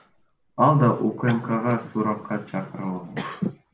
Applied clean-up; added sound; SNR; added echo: none; Cough; 17 dB; none.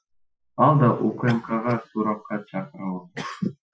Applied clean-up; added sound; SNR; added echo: classical method Wiener filter.